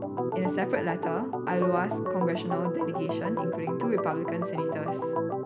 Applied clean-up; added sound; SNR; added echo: none; Organ; -1 dB; none.